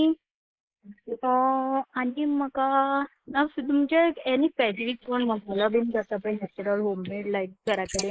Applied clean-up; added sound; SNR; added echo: neural mask model Resemble Enhance denoiser.